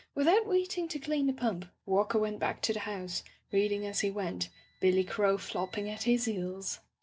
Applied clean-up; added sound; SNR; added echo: none; none; none; none.